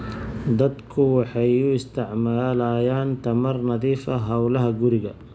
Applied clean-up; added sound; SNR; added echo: none; none; none; none.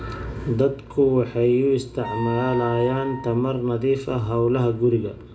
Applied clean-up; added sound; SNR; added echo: none; Wind instrument, woodwind instrument; 14 dB; reverberation time 0.4 s.